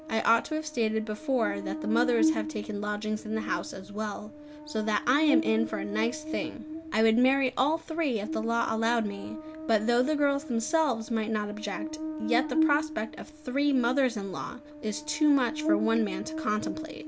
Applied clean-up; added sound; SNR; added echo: none; Buzz; 7 dB; none.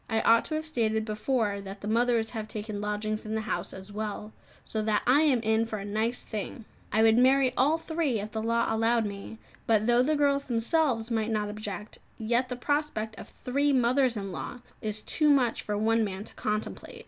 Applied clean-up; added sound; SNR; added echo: none; none; none; none.